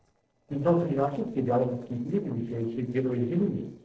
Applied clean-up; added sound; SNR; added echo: neural separator model SepFormer DNS4.